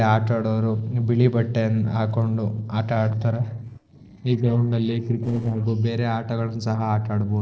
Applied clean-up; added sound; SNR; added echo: neural separator model SepFormer DNS4.